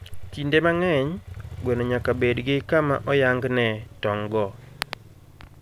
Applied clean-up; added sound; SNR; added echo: none; Motorcycle; 15 dB; none.